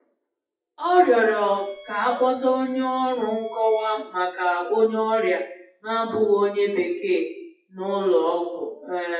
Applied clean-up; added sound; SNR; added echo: classical method WPE with log-MMSE.